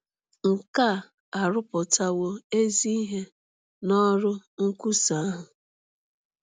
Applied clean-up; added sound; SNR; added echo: none; none; none; none.